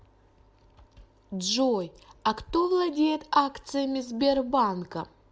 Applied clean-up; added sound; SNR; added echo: none; none; none; none.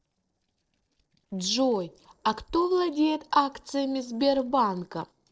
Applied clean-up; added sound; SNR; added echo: neural separator model SepFormer DNS4.